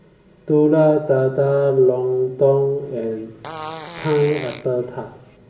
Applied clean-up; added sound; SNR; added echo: none; Fart; 14 dB; reverberation time 2.5 s.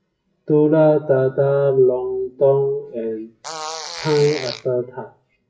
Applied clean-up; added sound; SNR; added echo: classical method WPE with log-MMSE.